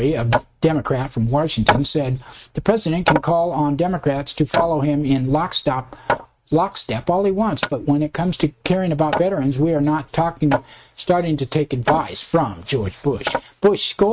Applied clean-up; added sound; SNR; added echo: neural mask model RNNoise.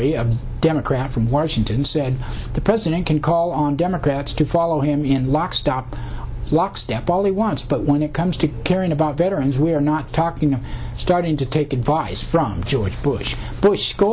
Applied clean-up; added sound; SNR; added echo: none; none; none; none.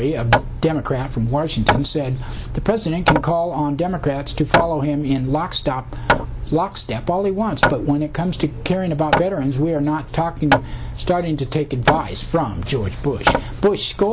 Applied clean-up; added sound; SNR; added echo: none; Hammer; 5 dB; none.